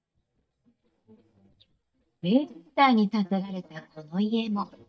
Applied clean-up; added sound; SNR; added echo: neural mask model DeepFilterNet 3.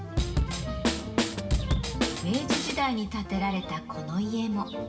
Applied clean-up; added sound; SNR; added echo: none; Drum kit; -3 dB; reverberation time 2.6 s.